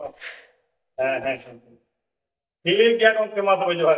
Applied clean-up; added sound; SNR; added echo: neural mask model DeepFilterNet 3.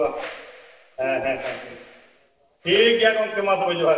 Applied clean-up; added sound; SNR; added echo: none; Whoosh, swoosh, swish; 18 dB; reverberation time 1.0 s.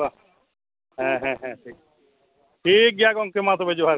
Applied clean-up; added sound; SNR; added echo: none; none; none; none.